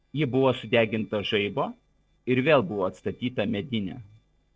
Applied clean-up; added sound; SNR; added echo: neural separator model SepFormer DNS4.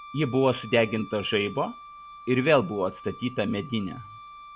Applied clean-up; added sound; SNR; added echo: none; Wind instrument, woodwind instrument; 17 dB; none.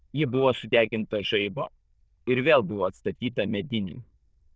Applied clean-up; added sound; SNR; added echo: neural diffusion model UNIVERSE++.